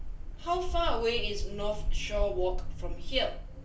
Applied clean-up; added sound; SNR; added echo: none; Wind; -1 dB; reverberation time 0.3 s.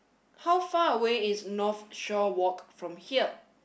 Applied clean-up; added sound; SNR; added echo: none; none; none; none.